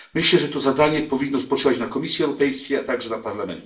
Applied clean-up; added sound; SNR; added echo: none; none; none; reverberation time 0.4 s.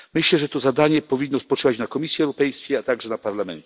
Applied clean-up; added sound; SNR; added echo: none; none; none; none.